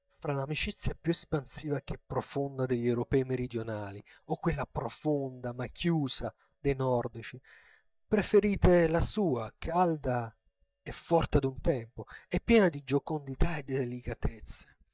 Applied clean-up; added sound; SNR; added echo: neural mask model DeepFilterNet 3.